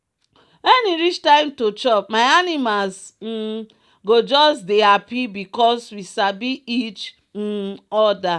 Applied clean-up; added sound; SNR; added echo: none; none; none; none.